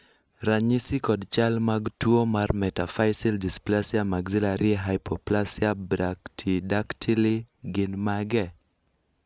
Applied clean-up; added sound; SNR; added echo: none; none; none; none.